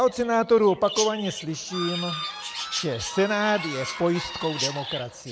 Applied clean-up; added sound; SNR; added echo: none; Chirp, tweet + Bird / Fowl; 8 dB; none.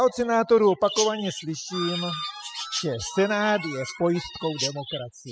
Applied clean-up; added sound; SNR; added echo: classical method spectral subtraction.